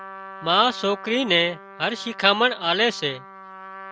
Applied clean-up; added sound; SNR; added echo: none; Trumpet; 17 dB; none.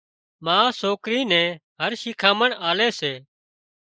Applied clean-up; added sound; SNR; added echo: neural mask model Resemble Enhance denoiser.